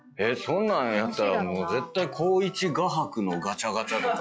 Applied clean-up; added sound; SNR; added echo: classical method log-MMSE.